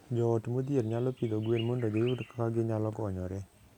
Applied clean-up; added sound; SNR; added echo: none; none; none; none.